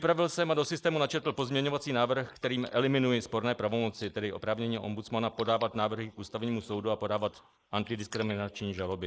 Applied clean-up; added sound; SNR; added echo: neural mask model Resemble Enhance denoiser.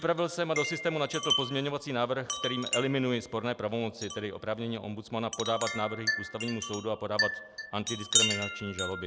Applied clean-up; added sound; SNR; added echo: none; Wind chime; 3 dB; none.